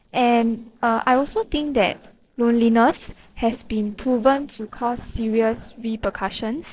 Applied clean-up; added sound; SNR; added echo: neural separator model SepFormer DNS4.